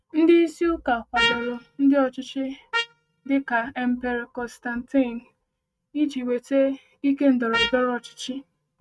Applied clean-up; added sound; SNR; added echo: neural mask model RNNoise.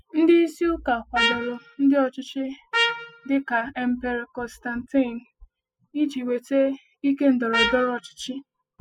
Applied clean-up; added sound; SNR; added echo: classical method spectral subtraction.